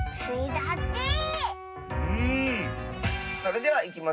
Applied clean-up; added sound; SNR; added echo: none; Wind instrument, woodwind instrument; 14 dB; reverberation time 0.4 s.